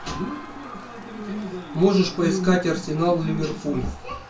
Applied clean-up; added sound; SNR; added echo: none; Crowd; 18 dB; reverberation time 0.2 s.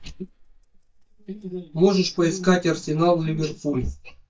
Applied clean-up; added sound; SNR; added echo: neural mask model DeepFilterNet 3.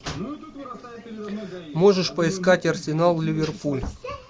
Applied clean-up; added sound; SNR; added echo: none; none; none; none.